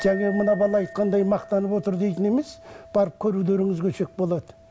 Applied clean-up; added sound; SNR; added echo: none; Chink, clink; 18 dB; none.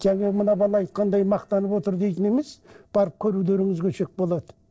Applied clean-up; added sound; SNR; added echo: neural separator model SepFormer DNS4.